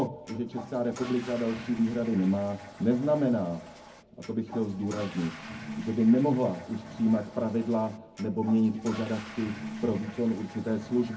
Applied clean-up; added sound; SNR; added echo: none; Toilet flush / Water; 14 dB; reverberation time 0.4 s.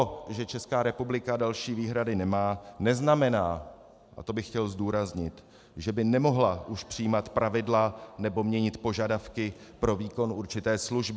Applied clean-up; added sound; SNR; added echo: none; none; none; none.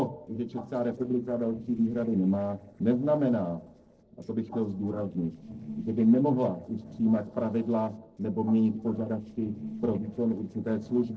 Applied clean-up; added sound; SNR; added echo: neural separator model SepFormer DNS4.